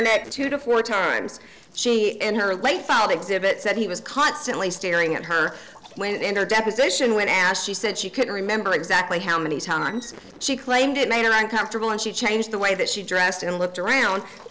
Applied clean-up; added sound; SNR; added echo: neural separator model SepFormer DNS4.